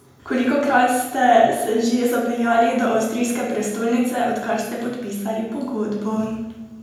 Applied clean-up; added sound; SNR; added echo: none; none; none; reverberation time 0.9 s.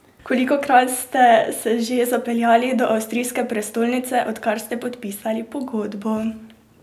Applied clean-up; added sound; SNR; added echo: none; none; none; none.